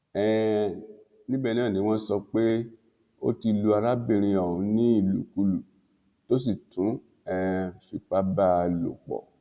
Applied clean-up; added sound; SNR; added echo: none; none; none; none.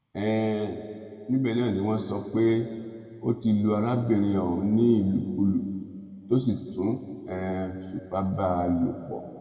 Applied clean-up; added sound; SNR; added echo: none; none; none; reverberation time 2.1 s.